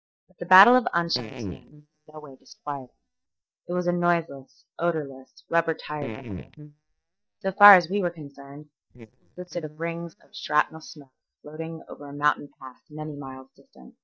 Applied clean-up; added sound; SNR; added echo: neural mask model DeepFilterNet 3.